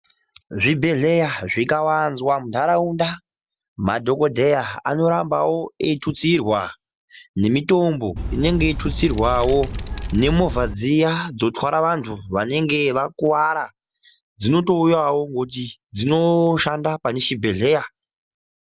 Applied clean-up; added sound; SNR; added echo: none; Wind; 5 dB; none.